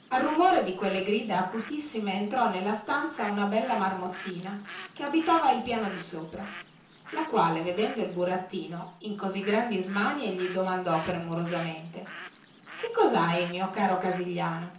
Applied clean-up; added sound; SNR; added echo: none; Bird; 17 dB; reverberation time 0.6 s.